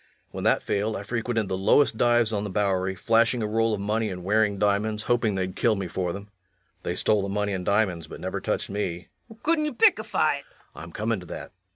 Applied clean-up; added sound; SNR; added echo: none; none; none; none.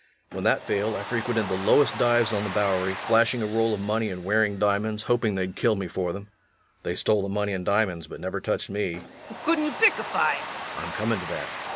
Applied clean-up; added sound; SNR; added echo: none; Domestic sounds, home sounds; 12 dB; none.